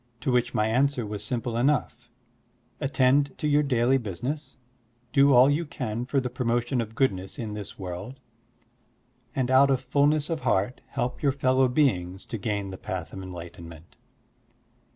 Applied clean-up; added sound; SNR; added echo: none; none; none; none.